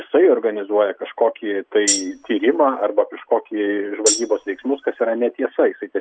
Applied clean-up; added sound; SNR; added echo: none; Tambourine; 5 dB; none.